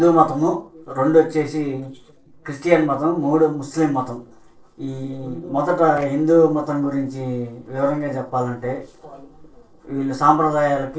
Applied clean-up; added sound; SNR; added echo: neural separator model SepFormer DNS4.